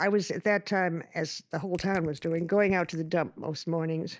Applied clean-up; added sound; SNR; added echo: neural mask model DeepFilterNet 3.